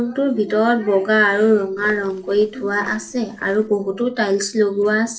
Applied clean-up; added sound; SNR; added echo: neural separator model SepFormer DNS4.